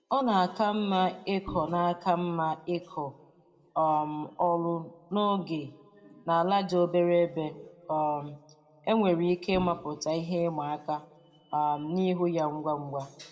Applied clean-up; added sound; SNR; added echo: none; Bowed string instrument; 16 dB; reverberation time 1.4 s.